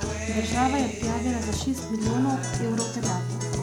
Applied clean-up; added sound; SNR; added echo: none; Guitar; 1 dB; none.